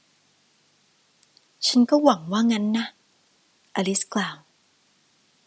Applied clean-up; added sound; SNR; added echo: none; none; none; none.